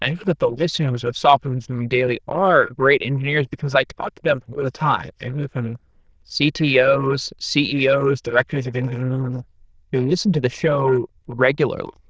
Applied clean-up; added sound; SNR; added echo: neural diffusion model UNIVERSE++.